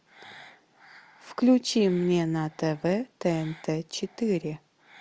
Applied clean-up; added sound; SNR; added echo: none; none; none; none.